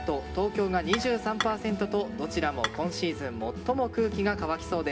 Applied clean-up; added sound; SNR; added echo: none; Dishes, pots, and pans / Chink, clink; 6 dB; reverberation time 0.3 s.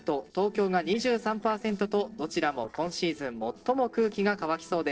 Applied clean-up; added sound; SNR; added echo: neural separator model SepFormer DNS4.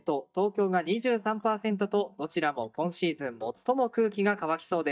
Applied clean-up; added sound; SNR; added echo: neural mask model DeepFilterNet 3.